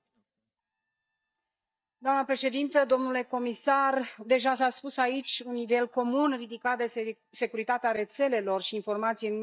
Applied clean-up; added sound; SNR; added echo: neural mask model DeepFilterNet 3.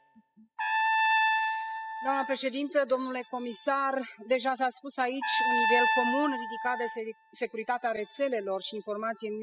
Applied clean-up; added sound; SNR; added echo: classical method spectral subtraction.